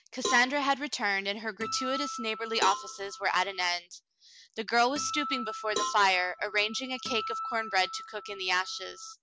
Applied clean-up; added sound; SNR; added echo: none; Acoustic guitar + Cowbell; 8 dB; none.